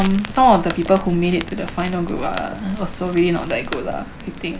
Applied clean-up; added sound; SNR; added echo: none; Crackle; 11 dB; none.